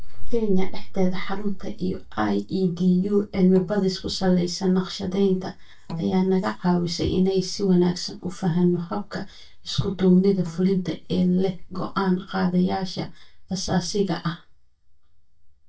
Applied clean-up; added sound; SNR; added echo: neural mask model DeepFilterNet 3.